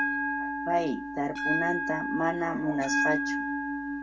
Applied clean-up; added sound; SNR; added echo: none; Bell; -1 dB; reverberation time 0.2 s.